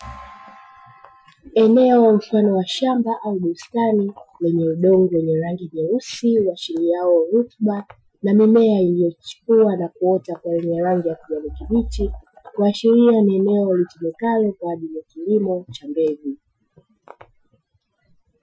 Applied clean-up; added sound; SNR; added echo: classical method Wiener filter.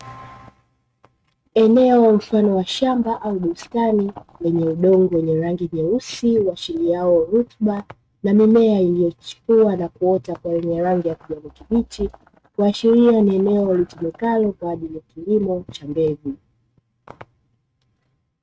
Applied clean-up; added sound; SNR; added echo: neural mask model RNNoise.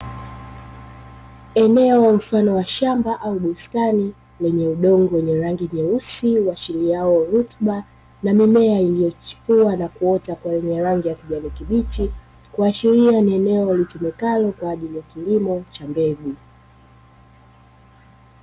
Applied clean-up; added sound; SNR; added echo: none; none; none; none.